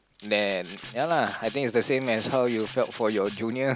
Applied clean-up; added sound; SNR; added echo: none; Rattle (instrument); 19 dB; none.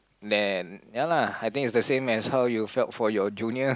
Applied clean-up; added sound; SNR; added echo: none; none; none; none.